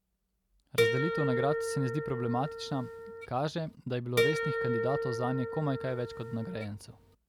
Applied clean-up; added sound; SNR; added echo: none; Harp; -1 dB; none.